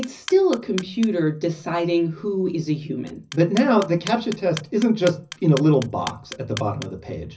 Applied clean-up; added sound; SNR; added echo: none; Clock; 18 dB; reverberation time 0.4 s.